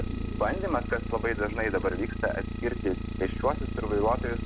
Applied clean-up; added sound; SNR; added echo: none; Idling; 2 dB; none.